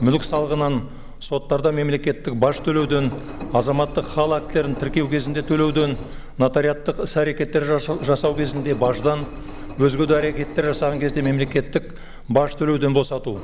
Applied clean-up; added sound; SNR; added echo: none; Engine; 12 dB; none.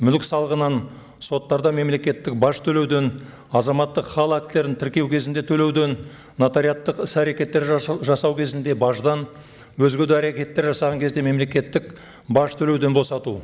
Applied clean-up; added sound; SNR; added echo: none; none; none; none.